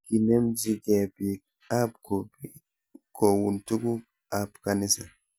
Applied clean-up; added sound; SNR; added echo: none; none; none; none.